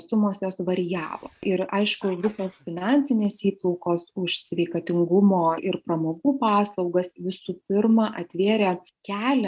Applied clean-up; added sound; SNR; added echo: neural mask model RNNoise.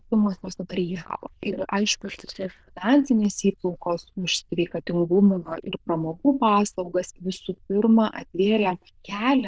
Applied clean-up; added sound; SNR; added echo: neural diffusion model UNIVERSE++.